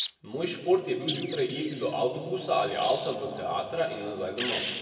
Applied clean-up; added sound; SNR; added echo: none; Wild animals; 10 dB; reverberation time 2.0 s.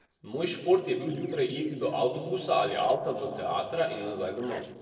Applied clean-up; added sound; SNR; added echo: neural separator model SepFormer DNS4.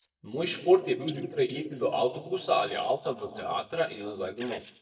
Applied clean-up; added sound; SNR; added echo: neural mask model DeepFilterNet 3.